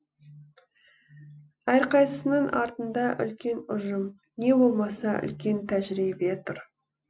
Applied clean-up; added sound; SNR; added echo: none; none; none; none.